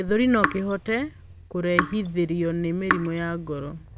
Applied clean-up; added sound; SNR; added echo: none; Raindrop / Drip; 6 dB; none.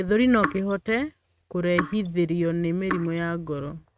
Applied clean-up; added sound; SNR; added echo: neural mask model RNNoise.